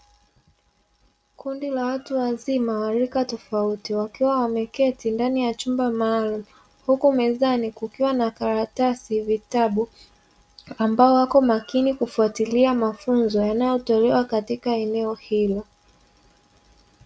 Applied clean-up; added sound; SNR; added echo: none; none; none; none.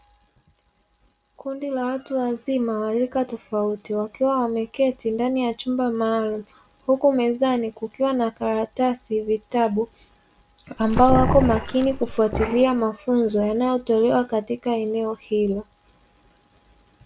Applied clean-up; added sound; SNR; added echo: none; Growling; 2 dB; none.